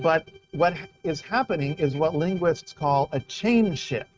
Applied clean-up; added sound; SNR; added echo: neural mask model RNNoise.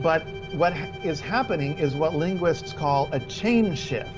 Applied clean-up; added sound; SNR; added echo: none; Bowed string instrument + Rain; 11 dB; none.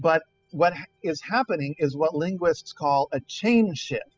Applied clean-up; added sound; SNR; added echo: classical method spectral subtraction.